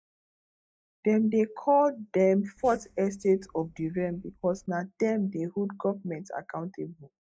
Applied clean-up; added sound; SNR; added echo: neural mask model DeepFilterNet 3.